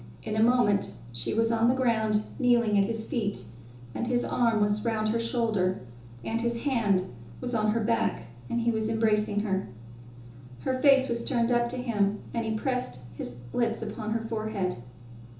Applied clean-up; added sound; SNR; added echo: none; none; none; reverberation time 0.6 s.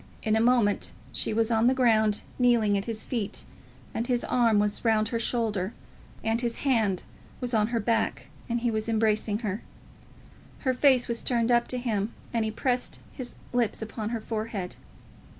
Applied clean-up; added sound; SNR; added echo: none; none; none; none.